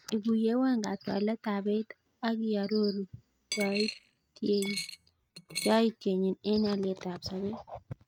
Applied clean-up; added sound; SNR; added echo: neural mask model RNNoise.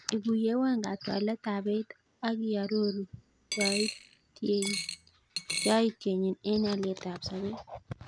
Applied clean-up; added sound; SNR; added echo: none; Coin (dropping); 5 dB; none.